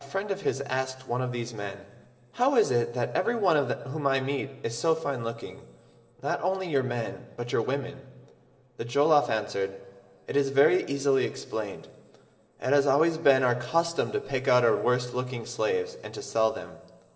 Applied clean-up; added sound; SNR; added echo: none; none; none; reverberation time 2.3 s.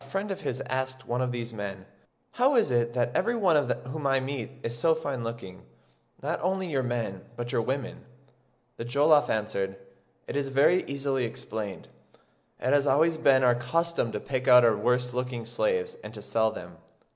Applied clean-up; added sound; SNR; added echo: none; none; none; none.